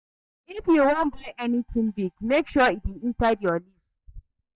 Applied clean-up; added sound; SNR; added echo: neural mask model DeepFilterNet 3.